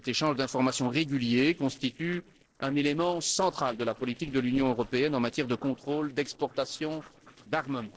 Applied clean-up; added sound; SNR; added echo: neural separator model SepFormer DNS4.